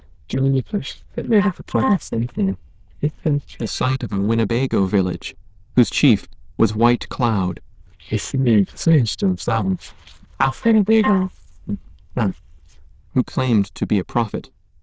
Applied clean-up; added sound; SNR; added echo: neural diffusion model UNIVERSE++.